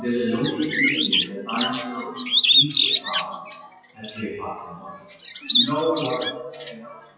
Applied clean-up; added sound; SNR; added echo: classical method WPE with log-MMSE.